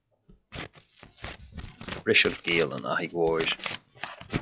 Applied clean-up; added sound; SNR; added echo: classical method log-MMSE.